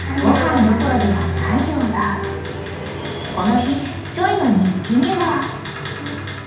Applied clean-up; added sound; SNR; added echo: none; none; none; reverberation time 0.8 s.